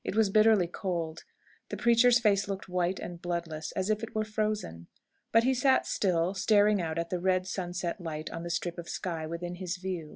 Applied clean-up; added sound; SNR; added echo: none; none; none; none.